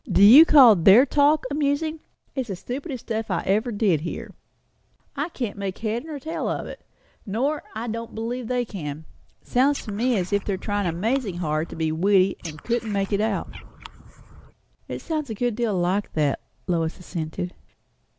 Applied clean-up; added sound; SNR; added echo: none; Frog; 16 dB; none.